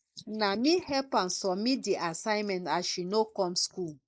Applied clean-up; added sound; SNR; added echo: neural mask model Resemble Enhance denoiser.